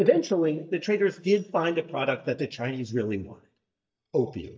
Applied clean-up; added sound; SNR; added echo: neural mask model DeepFilterNet 3.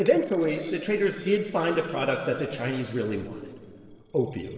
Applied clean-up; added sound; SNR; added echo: neural separator model SepFormer DNS4.